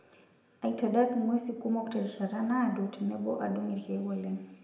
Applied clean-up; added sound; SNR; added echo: none; none; none; reverberation time 0.8 s.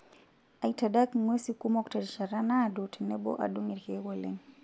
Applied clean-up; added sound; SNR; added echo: none; none; none; none.